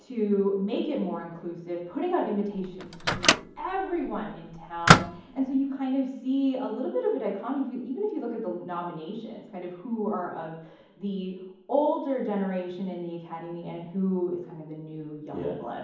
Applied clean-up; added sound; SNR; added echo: none; Microwave oven; -4 dB; reverberation time 1.2 s.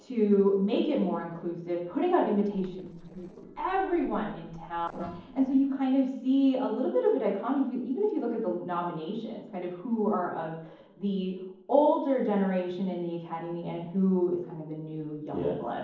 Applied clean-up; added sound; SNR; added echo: neural separator model SepFormer DNS4.